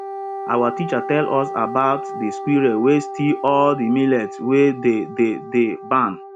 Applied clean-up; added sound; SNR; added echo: none; Wind instrument, woodwind instrument; 11 dB; none.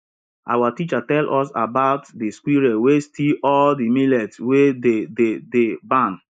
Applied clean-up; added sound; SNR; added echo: neural mask model Resemble Enhance denoiser.